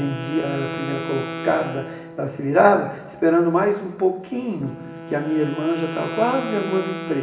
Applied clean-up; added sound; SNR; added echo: none; Wind instrument, woodwind instrument; 11 dB; reverberation time 1.1 s.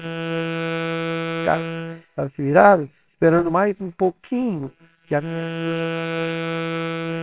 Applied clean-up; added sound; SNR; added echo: neural separator model SepFormer WHAMR!.